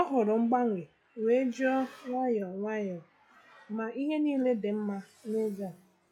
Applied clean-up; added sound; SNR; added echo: classical method log-MMSE.